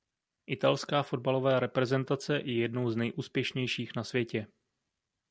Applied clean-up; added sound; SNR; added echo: none; none; none; none.